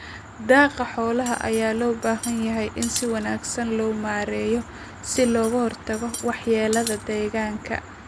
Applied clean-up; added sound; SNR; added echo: none; Cutlery, silverware; 12 dB; none.